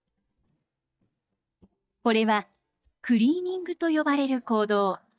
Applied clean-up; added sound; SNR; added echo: neural mask model DeepFilterNet 3.